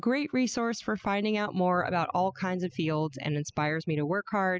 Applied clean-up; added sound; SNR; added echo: classical method spectral subtraction.